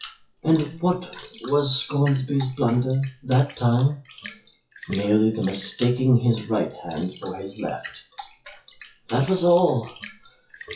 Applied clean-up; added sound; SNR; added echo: classical method WPE with log-MMSE.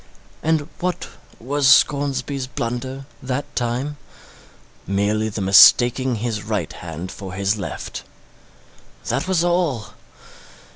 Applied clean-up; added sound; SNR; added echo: none; none; none; none.